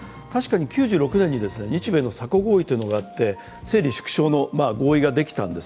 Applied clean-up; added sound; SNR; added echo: none; none; none; none.